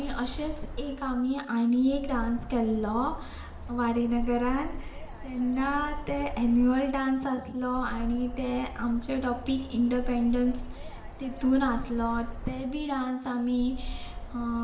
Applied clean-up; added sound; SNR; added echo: none; Bird; 8 dB; reverberation time 0.8 s.